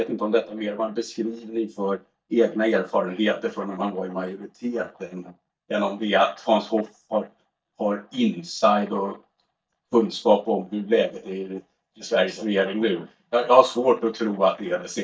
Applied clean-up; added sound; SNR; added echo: neural mask model DeepFilterNet 3.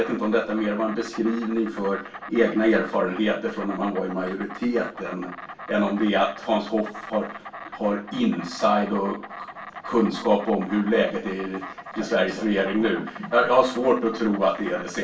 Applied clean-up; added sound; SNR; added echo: none; Insect; 15 dB; reverberation time 0.2 s.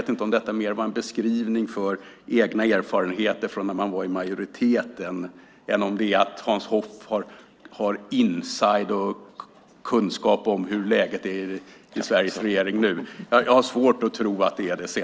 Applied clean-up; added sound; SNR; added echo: none; none; none; none.